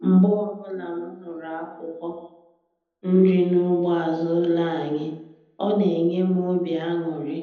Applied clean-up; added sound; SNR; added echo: none; none; none; reverberation time 0.8 s.